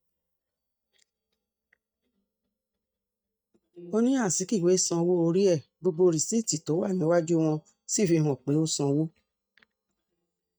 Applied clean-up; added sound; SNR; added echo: neural mask model DeepFilterNet 3.